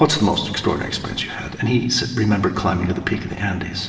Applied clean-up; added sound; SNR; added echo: none; none; none; reverberation time 2.8 s.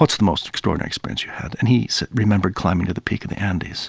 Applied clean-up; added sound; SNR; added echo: none; none; none; none.